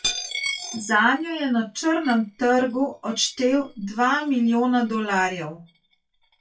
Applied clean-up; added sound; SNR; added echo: classical method WPE with log-MMSE.